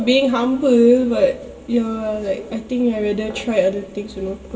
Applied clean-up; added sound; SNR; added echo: none; none; none; reverberation time 2.9 s.